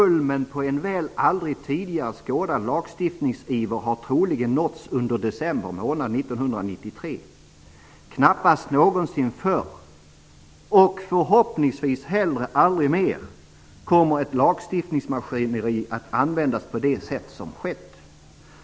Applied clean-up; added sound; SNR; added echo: none; none; none; none.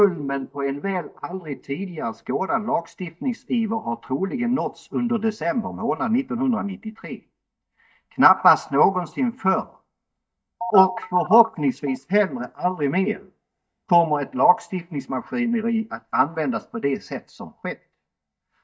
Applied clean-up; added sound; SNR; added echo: neural mask model DeepFilterNet 3.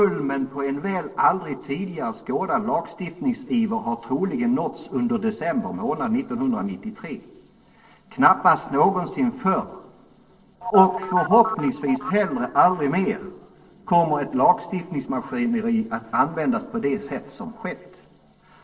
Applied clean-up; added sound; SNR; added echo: neural separator model SepFormer DNS4.